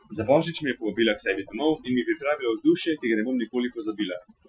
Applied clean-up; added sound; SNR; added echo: classical method Wiener filter.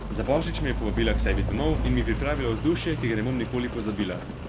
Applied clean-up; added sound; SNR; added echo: none; Rain; 1 dB; none.